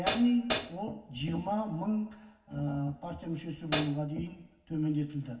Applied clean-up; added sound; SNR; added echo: none; Hi-hat; -4 dB; reverberation time 0.2 s.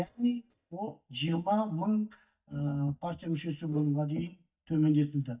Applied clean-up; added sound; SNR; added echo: neural mask model DeepFilterNet 3.